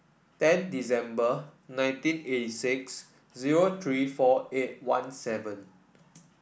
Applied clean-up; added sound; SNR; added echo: none; none; none; none.